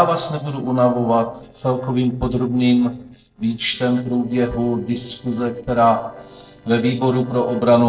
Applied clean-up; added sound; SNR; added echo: neural separator model SepFormer DNS4.